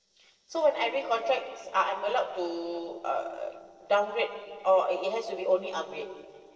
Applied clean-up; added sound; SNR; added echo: neural separator model SepFormer DNS4.